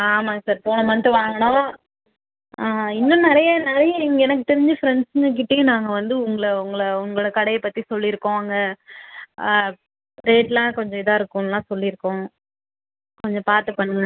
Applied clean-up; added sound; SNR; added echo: none; none; none; none.